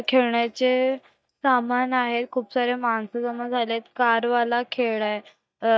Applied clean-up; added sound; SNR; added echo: neural mask model DeepFilterNet 3.